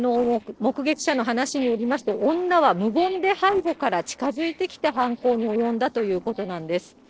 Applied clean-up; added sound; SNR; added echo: neural separator model SepFormer DNS4.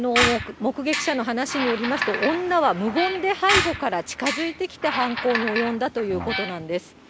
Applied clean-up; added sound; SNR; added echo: none; Squeak; 4 dB; none.